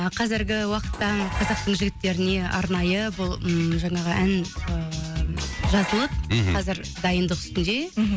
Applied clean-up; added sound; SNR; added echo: none; Dishes, pots, and pans; 14 dB; none.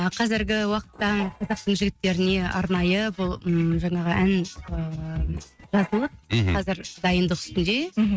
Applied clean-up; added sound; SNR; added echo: neural mask model RNNoise.